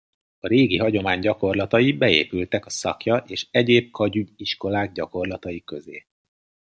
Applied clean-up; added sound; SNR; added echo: none; none; none; none.